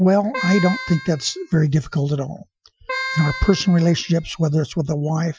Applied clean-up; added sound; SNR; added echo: classical method Wiener filter.